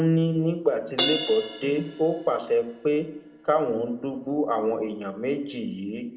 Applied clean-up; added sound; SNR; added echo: none; Crash cymbal; 11 dB; reverberation time 0.8 s.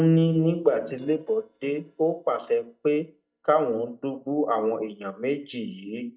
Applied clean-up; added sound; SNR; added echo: neural mask model DeepFilterNet 3.